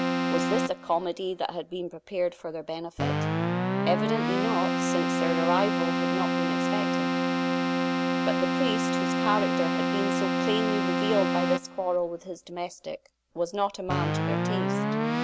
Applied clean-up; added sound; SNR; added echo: none; Keyboard (musical); -4 dB; none.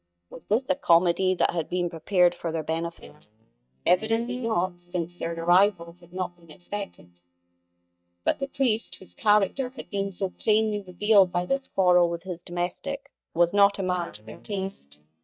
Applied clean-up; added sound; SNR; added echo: neural mask model DeepFilterNet 3.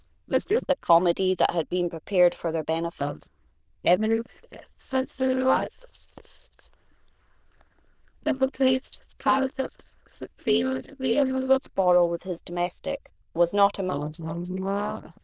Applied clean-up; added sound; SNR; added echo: neural diffusion model UNIVERSE++.